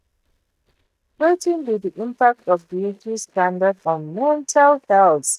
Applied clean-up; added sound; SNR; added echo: neural mask model DeepFilterNet 3.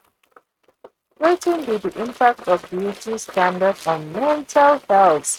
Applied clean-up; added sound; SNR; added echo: neural mask model RNNoise.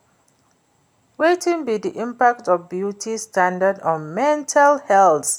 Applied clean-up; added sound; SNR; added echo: none; none; none; none.